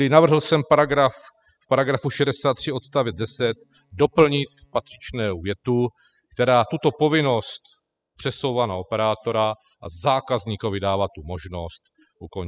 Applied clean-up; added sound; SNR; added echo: classical method spectral subtraction.